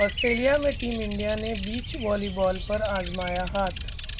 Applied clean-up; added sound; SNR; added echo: none; Wind + Bird vocalization, bird call, bird song; 5 dB; none.